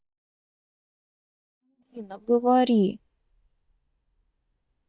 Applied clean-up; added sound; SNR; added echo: neural mask model DeepFilterNet 3.